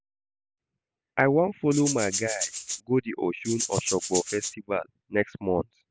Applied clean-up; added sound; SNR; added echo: none; Rattle (instrument); 4 dB; none.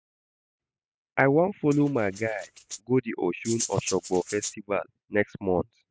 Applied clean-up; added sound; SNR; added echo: neural mask model RNNoise.